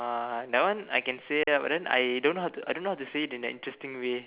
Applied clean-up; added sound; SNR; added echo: none; none; none; none.